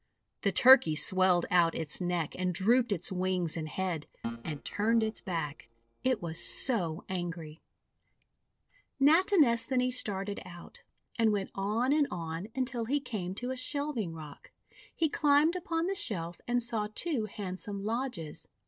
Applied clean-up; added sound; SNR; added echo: neural separator model SepFormer DNS4.